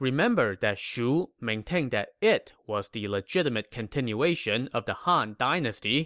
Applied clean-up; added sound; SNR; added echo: none; none; none; none.